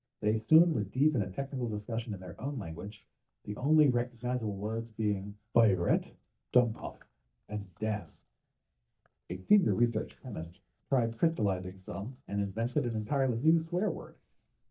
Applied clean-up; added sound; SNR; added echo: neural mask model DeepFilterNet 3.